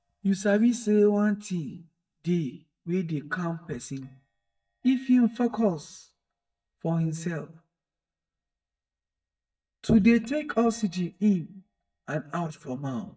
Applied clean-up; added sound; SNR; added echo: neural mask model DeepFilterNet 3.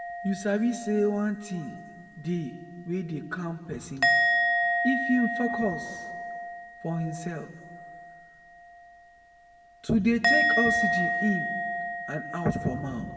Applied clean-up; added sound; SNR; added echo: none; Musical instrument; 0 dB; reverberation time 1.4 s.